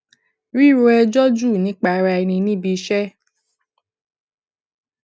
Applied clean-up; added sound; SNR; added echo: none; none; none; none.